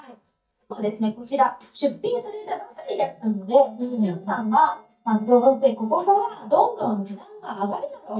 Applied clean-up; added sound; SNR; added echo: neural mask model DeepFilterNet 3.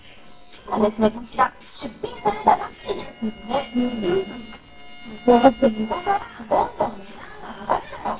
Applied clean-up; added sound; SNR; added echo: neural separator model SepFormer WHAMR!.